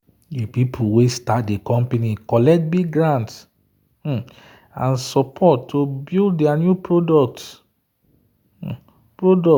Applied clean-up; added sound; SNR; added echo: none; none; none; none.